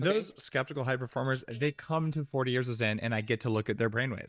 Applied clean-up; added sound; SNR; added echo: neural mask model DeepFilterNet 3.